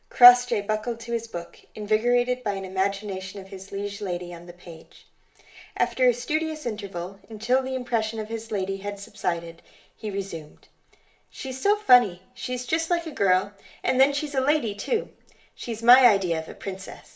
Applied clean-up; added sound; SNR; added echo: none; none; none; reverberation time 0.4 s.